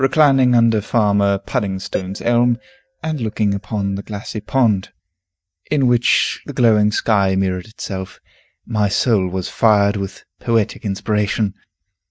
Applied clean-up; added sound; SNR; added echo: neural mask model DeepFilterNet 3.